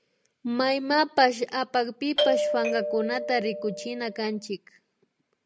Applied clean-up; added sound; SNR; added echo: none; Doorbell; 1 dB; none.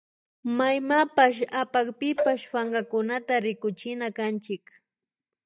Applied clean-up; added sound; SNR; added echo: neural mask model DeepFilterNet 3.